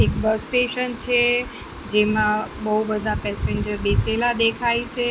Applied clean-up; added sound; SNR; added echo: none; none; none; none.